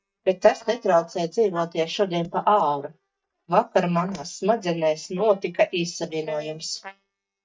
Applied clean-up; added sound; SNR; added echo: neural mask model DeepFilterNet 3.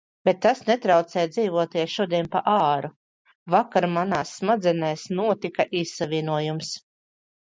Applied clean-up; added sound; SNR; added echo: none; none; none; none.